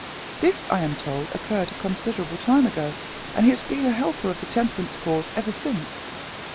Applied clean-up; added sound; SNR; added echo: none; Water; 9 dB; none.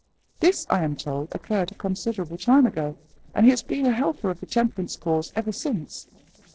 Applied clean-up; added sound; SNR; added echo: neural separator model SepFormer DNS4.